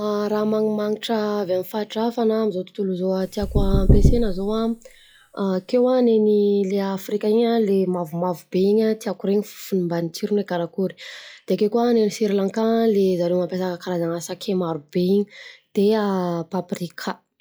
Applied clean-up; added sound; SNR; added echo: classical method log-MMSE.